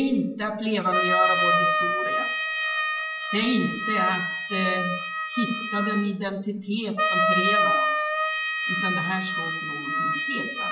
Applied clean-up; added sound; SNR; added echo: classical method WPE with log-MMSE.